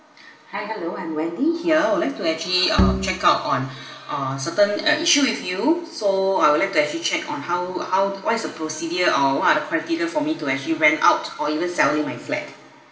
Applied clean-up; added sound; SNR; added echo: none; Bowed string instrument; 2 dB; reverberation time 0.7 s.